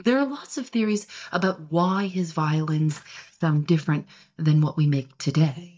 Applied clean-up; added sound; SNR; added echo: neural mask model DeepFilterNet 3.